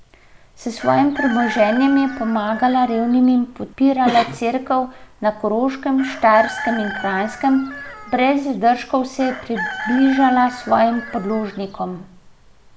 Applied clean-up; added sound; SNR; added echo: none; Chicken, rooster + Cough; 11 dB; none.